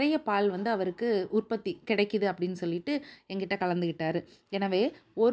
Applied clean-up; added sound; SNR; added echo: none; none; none; none.